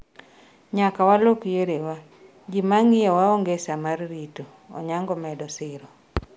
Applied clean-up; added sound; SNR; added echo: none; none; none; none.